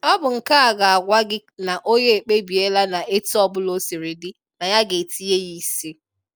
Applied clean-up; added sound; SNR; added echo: none; none; none; none.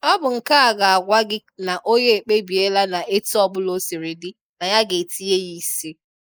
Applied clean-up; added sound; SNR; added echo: neural mask model Resemble Enhance denoiser.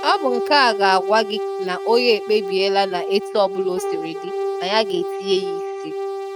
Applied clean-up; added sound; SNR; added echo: neural mask model RNNoise.